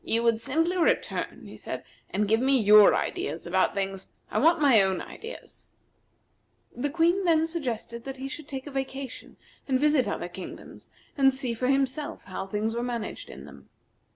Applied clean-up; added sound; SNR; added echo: none; none; none; none.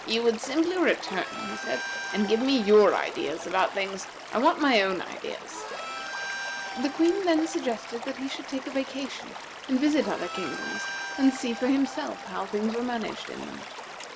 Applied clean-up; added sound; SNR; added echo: none; Harmonica + Stream / Liquid; 10 dB; none.